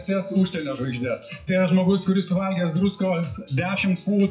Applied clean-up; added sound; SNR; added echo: classical method WPE with log-MMSE.